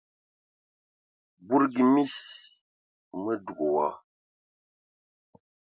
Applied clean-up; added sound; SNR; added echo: none; none; none; none.